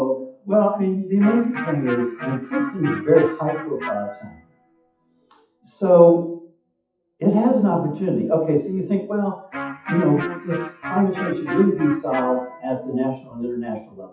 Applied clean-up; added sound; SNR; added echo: classical method WPE with log-MMSE.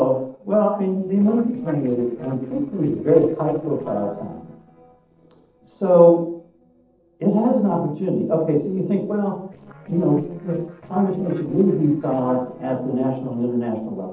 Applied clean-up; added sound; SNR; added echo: neural separator model SepFormer DNS4.